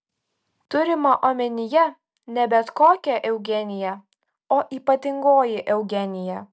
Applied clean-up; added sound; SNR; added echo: none; none; none; none.